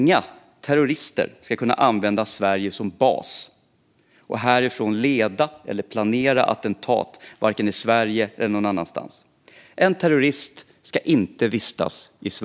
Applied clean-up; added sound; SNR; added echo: none; none; none; none.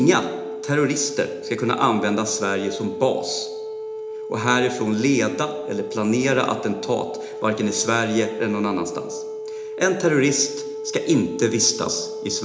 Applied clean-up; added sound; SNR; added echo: none; Wind instrument, woodwind instrument; 9 dB; reverberation time 0.8 s.